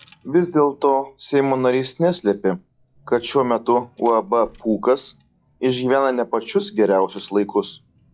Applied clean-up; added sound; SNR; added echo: classical method log-MMSE.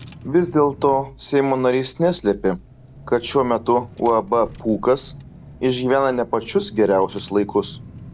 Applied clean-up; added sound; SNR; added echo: none; Engine / Car; 20 dB; none.